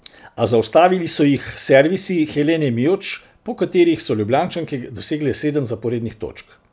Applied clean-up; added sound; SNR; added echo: none; none; none; none.